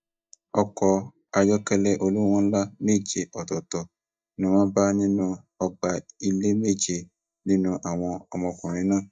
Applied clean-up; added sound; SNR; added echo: neural mask model DeepFilterNet 3.